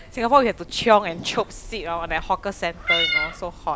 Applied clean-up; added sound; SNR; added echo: none; Meow; 7 dB; none.